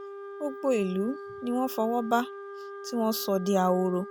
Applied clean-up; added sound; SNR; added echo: none; Wind instrument, woodwind instrument; 12 dB; none.